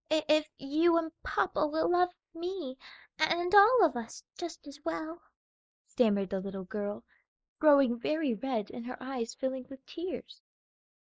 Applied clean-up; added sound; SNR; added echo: neural mask model Resemble Enhance denoiser.